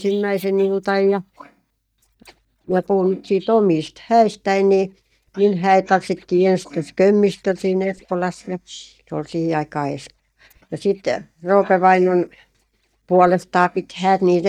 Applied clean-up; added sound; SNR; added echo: neural mask model DeepFilterNet 3.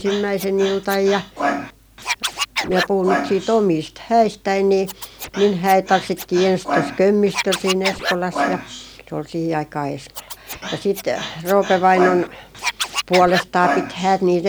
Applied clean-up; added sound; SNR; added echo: none; Scratching (performance technique); 7 dB; none.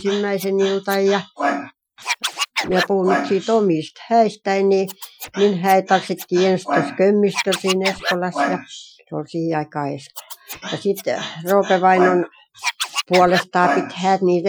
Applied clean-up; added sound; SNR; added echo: classical method Wiener filter.